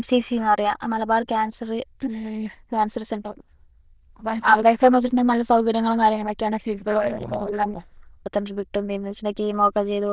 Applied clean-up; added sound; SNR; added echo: neural diffusion model UNIVERSE++.